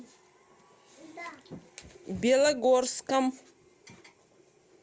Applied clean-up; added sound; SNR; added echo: none; none; none; none.